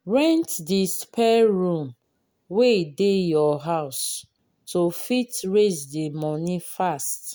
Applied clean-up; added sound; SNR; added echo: none; none; none; none.